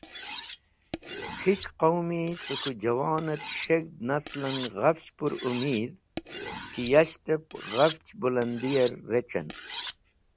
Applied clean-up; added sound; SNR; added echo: none; Cutlery, silverware; 6 dB; none.